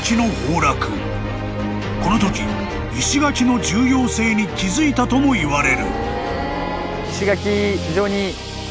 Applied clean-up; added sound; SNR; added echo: none; none; none; none.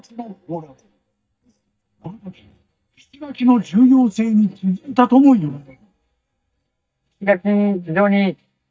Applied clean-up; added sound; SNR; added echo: neural mask model DeepFilterNet 3.